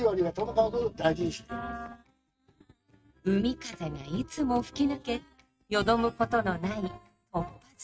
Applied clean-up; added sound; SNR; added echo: neural mask model RNNoise.